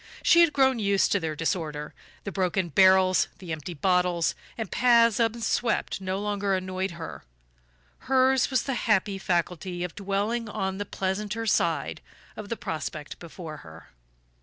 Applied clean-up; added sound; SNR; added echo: none; none; none; none.